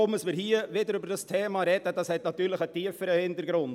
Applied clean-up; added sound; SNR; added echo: none; none; none; none.